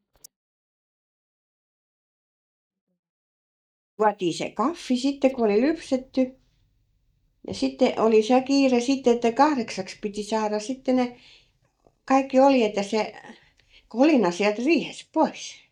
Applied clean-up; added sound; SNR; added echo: neural mask model DeepFilterNet 3.